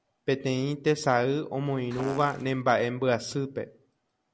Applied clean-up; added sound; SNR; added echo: none; Fart; 14 dB; none.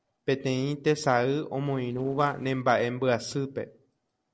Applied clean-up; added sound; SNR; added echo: neural separator model SepFormer DNS4.